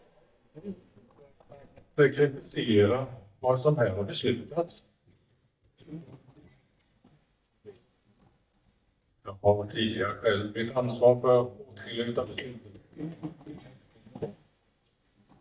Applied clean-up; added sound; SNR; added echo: neural mask model DeepFilterNet 3.